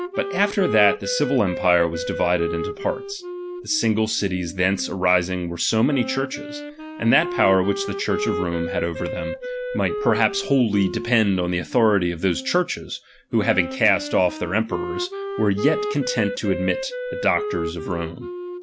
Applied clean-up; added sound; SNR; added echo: none; Wind instrument, woodwind instrument; 8 dB; none.